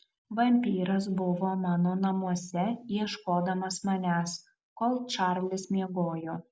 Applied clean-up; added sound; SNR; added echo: none; none; none; none.